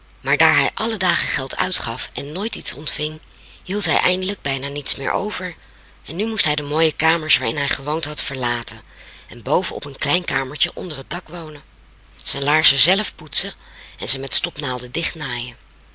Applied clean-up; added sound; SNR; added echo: none; none; none; none.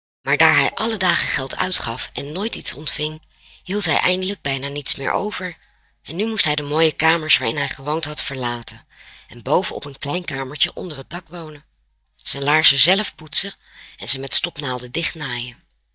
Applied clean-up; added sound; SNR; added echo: neural mask model DeepFilterNet 3.